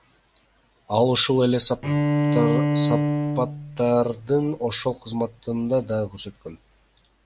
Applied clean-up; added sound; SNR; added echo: none; Bowed string instrument; 0 dB; none.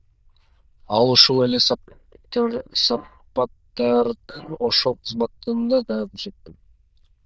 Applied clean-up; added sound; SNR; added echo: neural diffusion model UNIVERSE++.